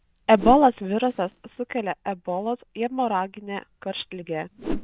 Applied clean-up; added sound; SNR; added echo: none; Whoosh, swoosh, swish; 12 dB; none.